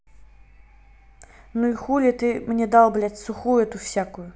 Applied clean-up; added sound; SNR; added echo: none; none; none; none.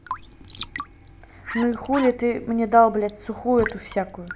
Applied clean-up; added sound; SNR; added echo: none; Raindrop / Drip / Trickle, dribble + Bark; 11 dB; none.